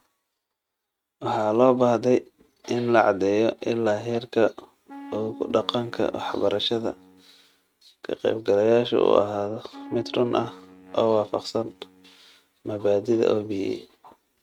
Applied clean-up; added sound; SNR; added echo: neural mask model RNNoise.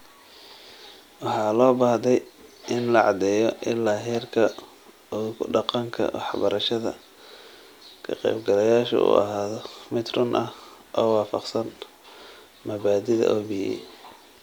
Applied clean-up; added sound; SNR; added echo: none; none; none; none.